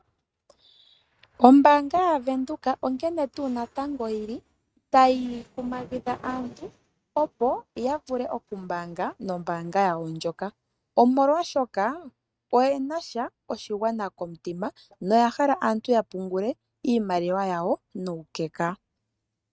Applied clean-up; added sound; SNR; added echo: neural mask model RNNoise.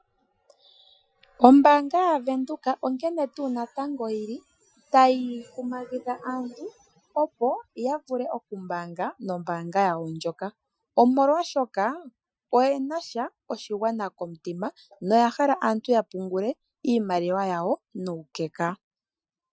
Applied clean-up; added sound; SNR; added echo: classical method Wiener filter.